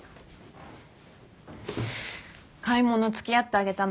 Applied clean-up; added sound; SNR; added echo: none; none; none; none.